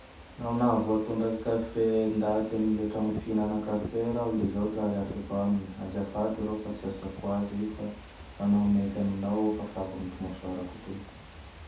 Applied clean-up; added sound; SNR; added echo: none; Fireworks / Ocean; 15 dB; reverberation time 0.7 s.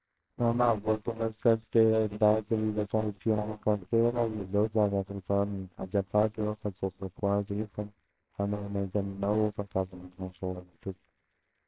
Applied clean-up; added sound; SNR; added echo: neural separator model SepFormer WHAMR!.